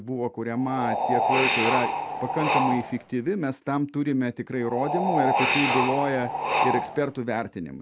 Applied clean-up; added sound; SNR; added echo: none; Wind; -2 dB; none.